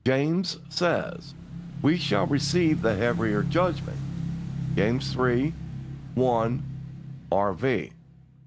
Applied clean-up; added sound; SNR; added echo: none; Motorcycle / Engine; 7 dB; none.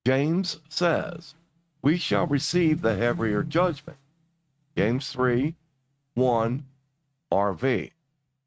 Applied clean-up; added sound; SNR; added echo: neural mask model RNNoise.